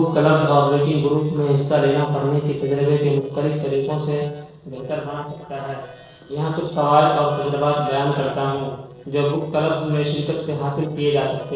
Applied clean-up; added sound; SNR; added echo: neural separator model SepFormer DNS4.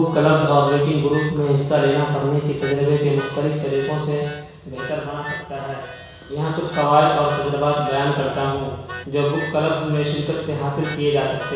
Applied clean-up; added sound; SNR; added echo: none; Harmonica; 17 dB; reverberation time 1.1 s.